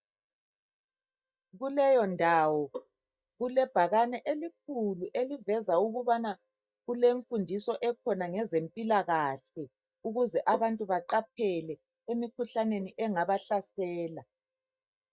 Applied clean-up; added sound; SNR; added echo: neural mask model DeepFilterNet 3.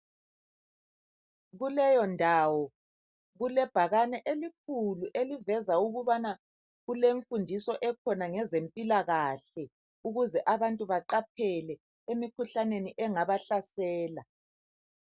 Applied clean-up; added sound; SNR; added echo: none; none; none; none.